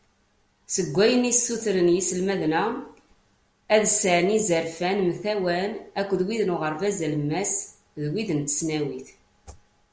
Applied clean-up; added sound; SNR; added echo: none; none; none; none.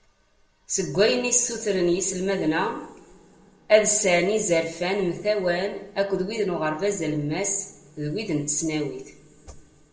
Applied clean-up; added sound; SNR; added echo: none; none; none; reverberation time 0.8 s.